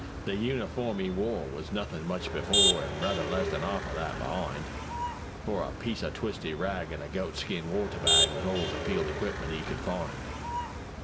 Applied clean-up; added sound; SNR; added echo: none; Motor vehicle (road); -1 dB; reverberation time 0.3 s.